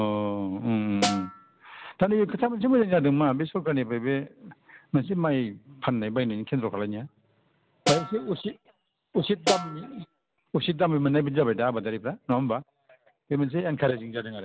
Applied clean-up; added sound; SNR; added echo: none; Snare drum; 5 dB; none.